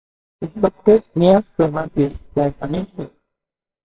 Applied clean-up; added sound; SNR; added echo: neural separator model SepFormer WHAMR!.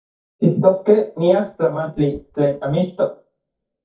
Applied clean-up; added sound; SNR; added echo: neural mask model DeepFilterNet 3.